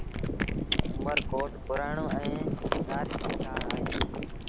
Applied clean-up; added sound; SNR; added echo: none; Cat; 0 dB; none.